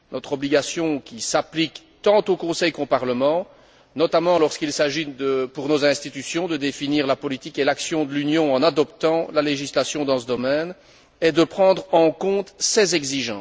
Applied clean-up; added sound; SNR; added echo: none; none; none; none.